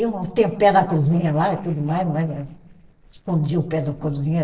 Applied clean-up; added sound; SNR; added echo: neural separator model SepFormer DNS4.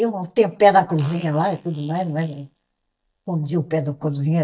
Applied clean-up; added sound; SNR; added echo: neural mask model DeepFilterNet 3.